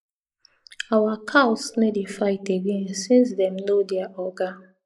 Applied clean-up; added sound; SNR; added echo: neural mask model Resemble Enhance denoiser.